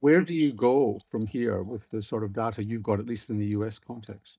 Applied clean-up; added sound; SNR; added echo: neural mask model DeepFilterNet 3.